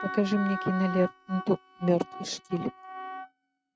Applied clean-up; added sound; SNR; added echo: neural mask model RNNoise.